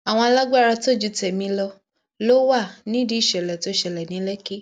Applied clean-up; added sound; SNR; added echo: none; none; none; none.